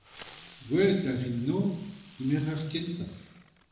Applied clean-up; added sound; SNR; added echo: none; Fireworks; 19 dB; reverberation time 0.9 s.